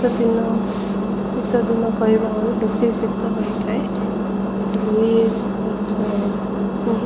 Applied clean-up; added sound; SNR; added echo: none; Engine; 0 dB; none.